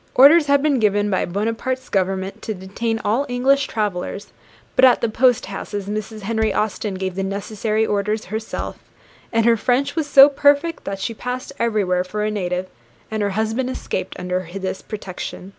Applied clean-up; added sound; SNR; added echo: none; Bass drum; 17 dB; none.